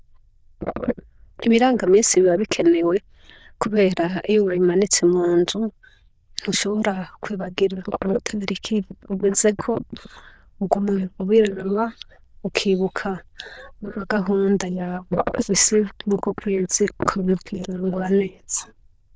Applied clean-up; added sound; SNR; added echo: neural diffusion model UNIVERSE++.